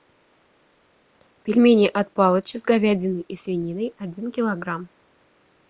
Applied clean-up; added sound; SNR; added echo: none; none; none; none.